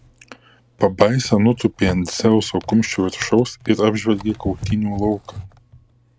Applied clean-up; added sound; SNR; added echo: none; Drawer open or close; 15 dB; none.